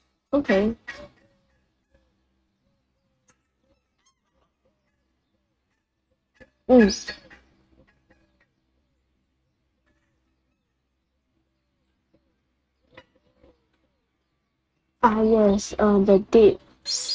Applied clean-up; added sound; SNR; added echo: neural mask model RNNoise.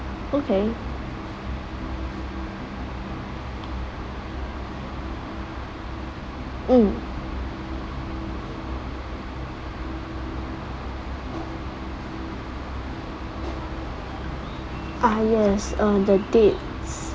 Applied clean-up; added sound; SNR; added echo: none; none; none; none.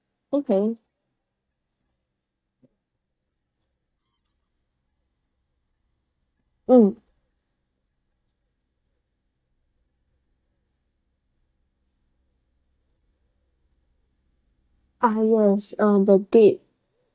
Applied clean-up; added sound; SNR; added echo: neural mask model DeepFilterNet 3.